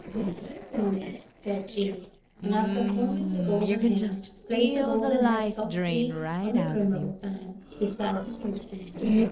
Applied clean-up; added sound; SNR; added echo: neural separator model SepFormer DNS4.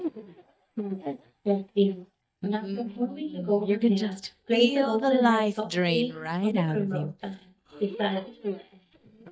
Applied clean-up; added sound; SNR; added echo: neural mask model DeepFilterNet 3.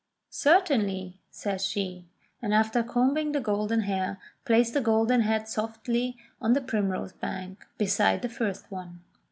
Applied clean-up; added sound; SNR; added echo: none; none; none; none.